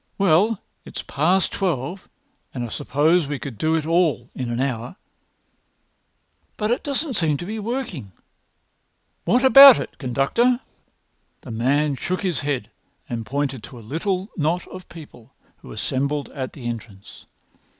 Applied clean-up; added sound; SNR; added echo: none; none; none; none.